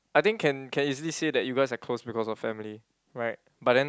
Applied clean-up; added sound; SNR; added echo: none; none; none; none.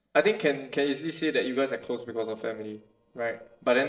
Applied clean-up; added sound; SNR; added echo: neural separator model SepFormer DNS4.